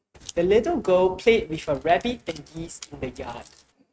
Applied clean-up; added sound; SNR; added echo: neural mask model RNNoise.